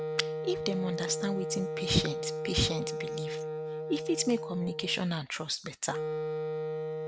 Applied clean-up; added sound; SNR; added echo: none; Wind instrument, woodwind instrument; 2 dB; none.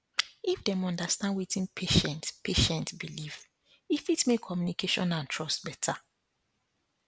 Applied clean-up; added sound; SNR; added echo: none; none; none; none.